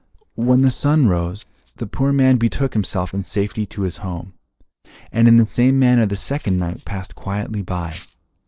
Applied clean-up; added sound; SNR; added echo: neural separator model SepFormer DNS4.